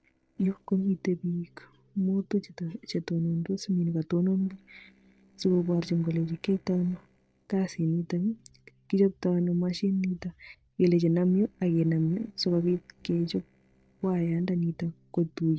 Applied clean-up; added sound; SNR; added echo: neural separator model SepFormer DNS4.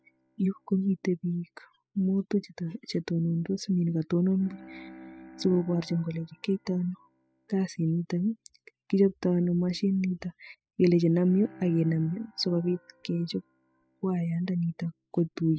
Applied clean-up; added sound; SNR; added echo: classical method spectral subtraction.